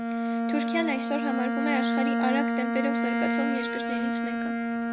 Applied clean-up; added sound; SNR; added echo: none; Bowed string instrument; -5 dB; none.